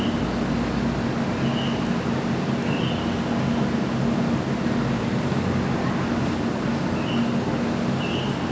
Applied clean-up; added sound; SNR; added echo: none; none; none; none.